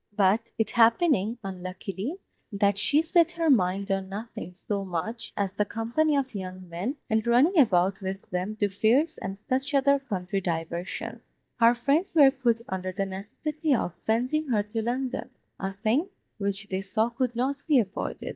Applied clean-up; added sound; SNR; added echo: neural mask model DeepFilterNet 3.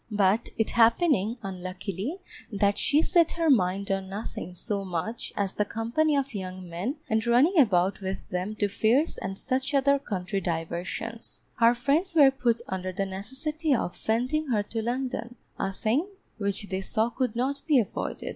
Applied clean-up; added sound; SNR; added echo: none; none; none; none.